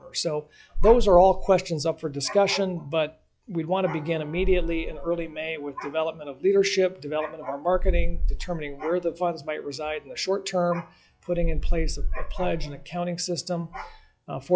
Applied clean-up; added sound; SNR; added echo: classical method log-MMSE.